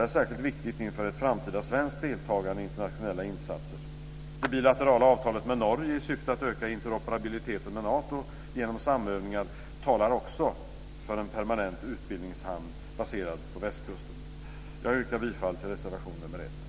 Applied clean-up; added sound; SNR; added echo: none; Clapping; 13 dB; none.